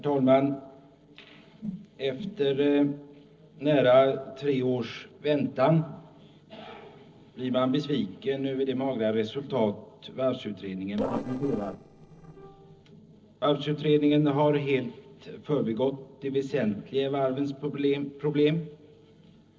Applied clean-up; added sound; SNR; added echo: neural separator model SepFormer DNS4.